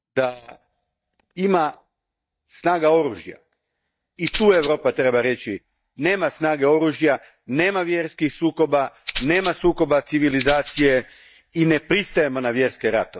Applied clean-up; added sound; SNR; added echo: neural mask model DeepFilterNet 3.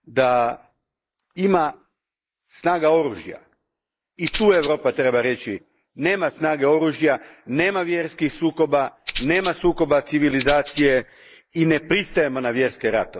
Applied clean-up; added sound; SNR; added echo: neural mask model Resemble Enhance denoiser.